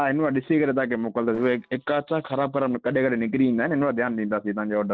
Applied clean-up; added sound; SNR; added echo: neural separator model SepFormer DNS4.